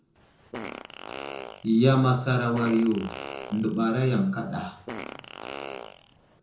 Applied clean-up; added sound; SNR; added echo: none; Fart; 13 dB; reverberation time 0.6 s.